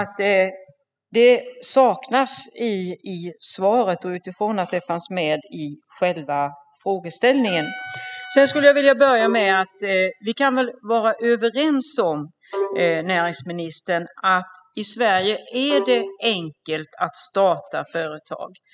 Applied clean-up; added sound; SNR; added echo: classical method spectral subtraction.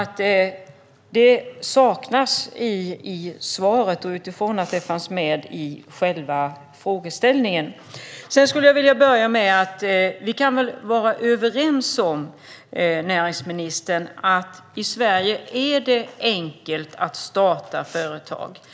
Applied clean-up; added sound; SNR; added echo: none; none; none; none.